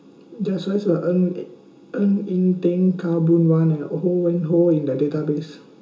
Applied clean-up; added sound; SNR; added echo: none; none; none; reverberation time 0.2 s.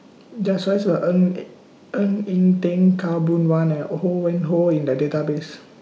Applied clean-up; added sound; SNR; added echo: none; none; none; none.